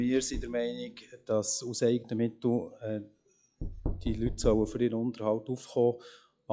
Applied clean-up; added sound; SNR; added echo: classical method log-MMSE.